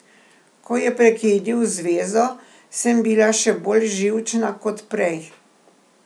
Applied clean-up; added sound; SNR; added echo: none; none; none; none.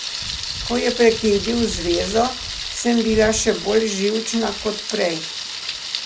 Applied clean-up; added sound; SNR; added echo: none; Thunder; 7 dB; none.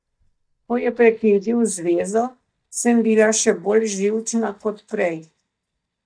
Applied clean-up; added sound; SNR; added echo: neural mask model DeepFilterNet 3.